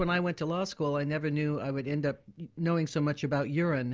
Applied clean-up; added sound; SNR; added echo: none; none; none; none.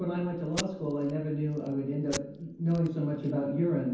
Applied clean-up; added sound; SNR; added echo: none; Packing tape, duct tape; 15 dB; reverberation time 0.9 s.